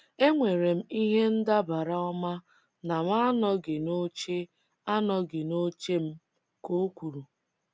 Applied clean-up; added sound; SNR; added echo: none; none; none; none.